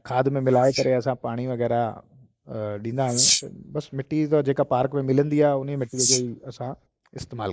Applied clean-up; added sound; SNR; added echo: neural mask model Resemble Enhance denoiser.